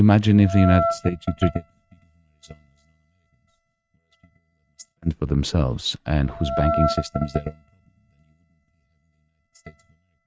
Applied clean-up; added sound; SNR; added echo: neural mask model RNNoise.